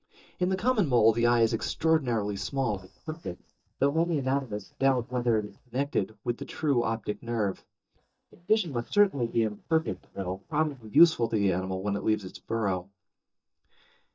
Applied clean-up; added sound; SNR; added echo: neural mask model DeepFilterNet 3.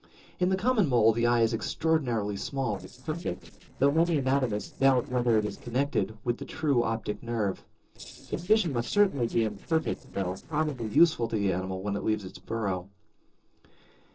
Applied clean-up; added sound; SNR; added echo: neural separator model SepFormer DNS4.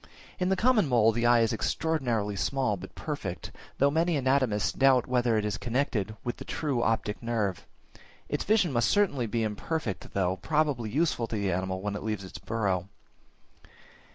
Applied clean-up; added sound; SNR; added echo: none; none; none; none.